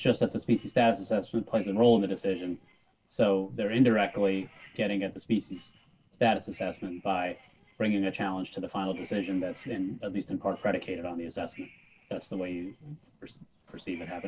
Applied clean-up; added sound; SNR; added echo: neural separator model SepFormer DNS4.